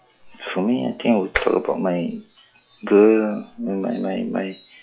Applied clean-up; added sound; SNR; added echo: classical method log-MMSE.